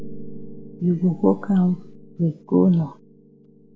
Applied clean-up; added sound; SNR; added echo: none; Piano; 15 dB; none.